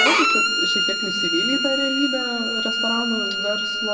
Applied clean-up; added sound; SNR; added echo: none; Bowed string instrument; -4 dB; reverberation time 1.1 s.